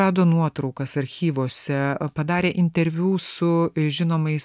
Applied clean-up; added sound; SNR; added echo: none; none; none; none.